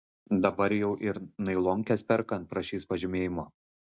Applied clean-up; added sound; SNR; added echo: none; none; none; none.